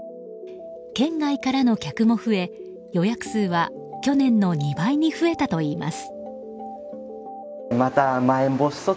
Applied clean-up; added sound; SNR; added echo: none; none; none; none.